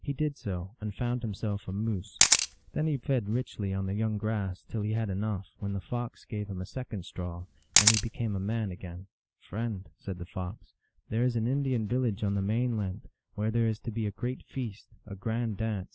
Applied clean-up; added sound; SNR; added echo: none; Camera; -3 dB; none.